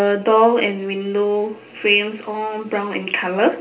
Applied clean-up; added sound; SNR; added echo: none; none; none; reverberation time 0.3 s.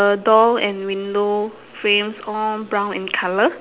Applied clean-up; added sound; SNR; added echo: none; none; none; none.